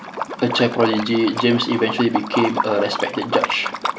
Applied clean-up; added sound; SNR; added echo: none; Liquid; 5 dB; none.